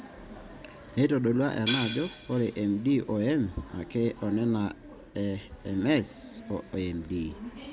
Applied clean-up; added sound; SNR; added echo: none; none; none; none.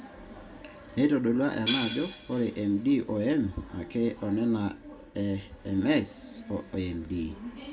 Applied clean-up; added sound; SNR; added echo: none; none; none; reverberation time 0.2 s.